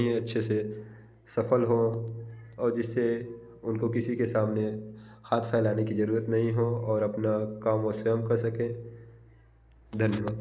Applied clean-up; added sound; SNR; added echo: none; none; none; none.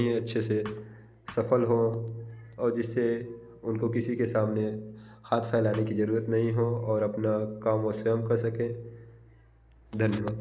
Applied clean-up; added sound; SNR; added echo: none; Thump, thud; 19 dB; none.